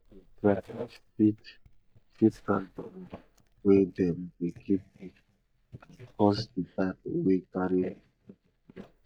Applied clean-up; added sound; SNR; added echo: neural mask model DeepFilterNet 3.